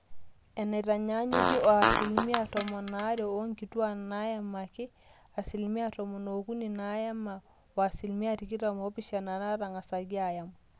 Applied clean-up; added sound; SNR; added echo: none; Fart; -2 dB; none.